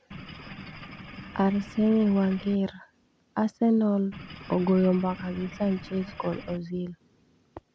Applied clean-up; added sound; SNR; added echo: none; Engine / Boat, Water vehicle; 15 dB; none.